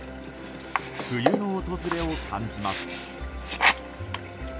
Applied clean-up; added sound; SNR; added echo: none; Sink (filling or washing); -1 dB; none.